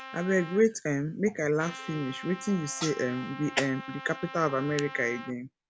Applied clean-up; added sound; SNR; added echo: none; Trumpet; 14 dB; none.